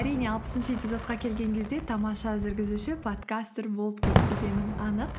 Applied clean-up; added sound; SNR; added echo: none; Fireworks; 2 dB; none.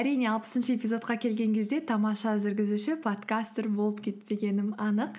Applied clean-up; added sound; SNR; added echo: none; none; none; none.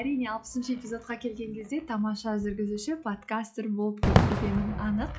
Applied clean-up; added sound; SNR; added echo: classical method log-MMSE.